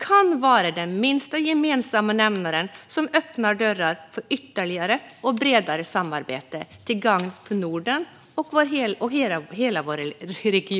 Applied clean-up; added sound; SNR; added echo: none; none; none; none.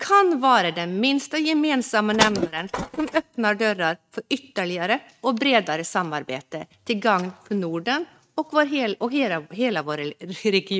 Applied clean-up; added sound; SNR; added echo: neural mask model RNNoise.